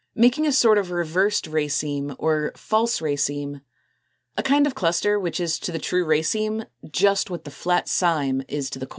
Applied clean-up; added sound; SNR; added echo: none; none; none; none.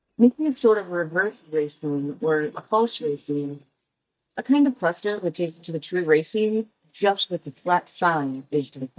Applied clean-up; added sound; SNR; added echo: neural mask model DeepFilterNet 3.